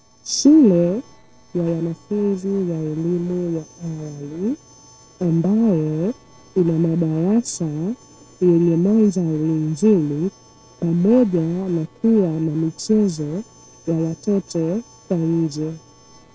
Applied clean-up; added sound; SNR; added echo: neural separator model SepFormer DNS4.